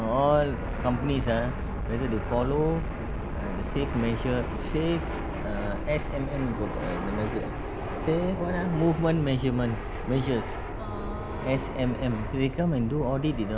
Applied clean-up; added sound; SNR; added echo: none; Fixed-wing aircraft, airplane; 4 dB; none.